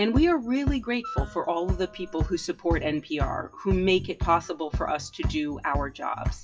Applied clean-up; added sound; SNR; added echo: classical method WPE with log-MMSE.